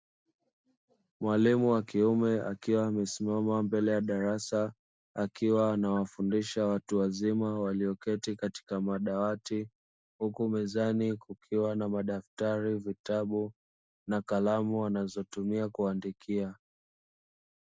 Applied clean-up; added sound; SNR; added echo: none; none; none; none.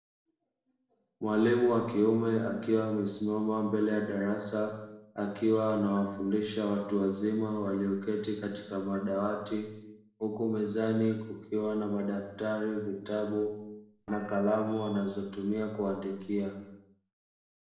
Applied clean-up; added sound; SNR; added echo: neural separator model SepFormer DNS4.